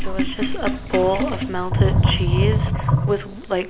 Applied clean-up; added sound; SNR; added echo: none; Sink (filling or washing); -5 dB; none.